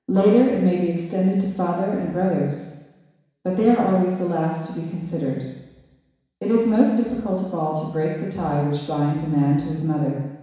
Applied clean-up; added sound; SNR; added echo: none; none; none; reverberation time 1.1 s.